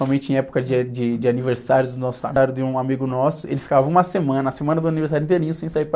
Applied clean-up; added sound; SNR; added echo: none; none; none; none.